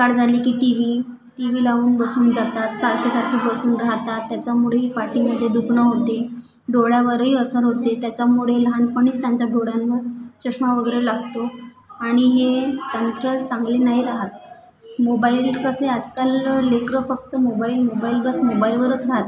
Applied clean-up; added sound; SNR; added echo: none; none; none; none.